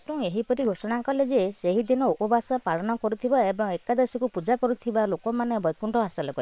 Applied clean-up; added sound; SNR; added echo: neural separator model SepFormer WHAM!.